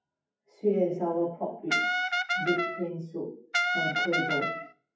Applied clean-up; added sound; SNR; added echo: classical method WPE with log-MMSE.